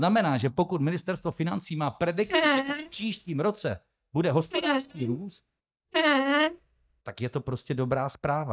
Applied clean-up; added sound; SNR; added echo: neural mask model DeepFilterNet 3.